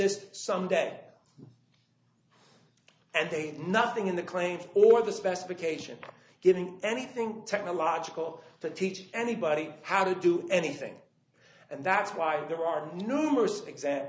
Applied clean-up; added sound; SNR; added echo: none; none; none; none.